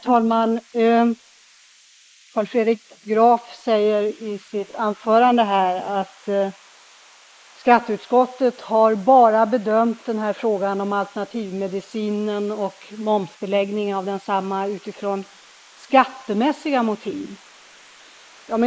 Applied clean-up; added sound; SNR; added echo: neural mask model Resemble Enhance denoiser.